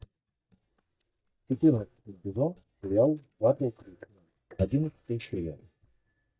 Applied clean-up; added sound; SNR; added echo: neural mask model DeepFilterNet 3.